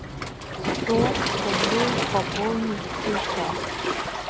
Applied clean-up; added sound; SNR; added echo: none; Waves, surf; -3 dB; none.